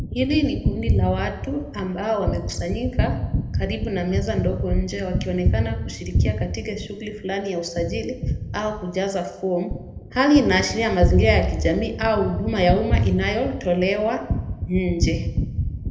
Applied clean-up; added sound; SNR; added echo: none; Gunshot, gunfire; 1 dB; reverberation time 0.7 s.